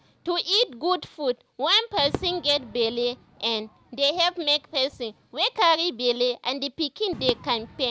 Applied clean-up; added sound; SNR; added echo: none; Crowd / Fireworks; 18 dB; none.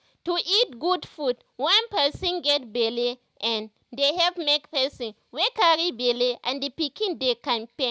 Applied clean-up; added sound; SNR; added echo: none; none; none; none.